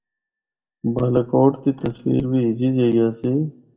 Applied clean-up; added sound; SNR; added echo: neural mask model DeepFilterNet 3.